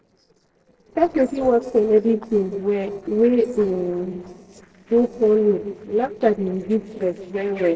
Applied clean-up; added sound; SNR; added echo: neural separator model SepFormer DNS4.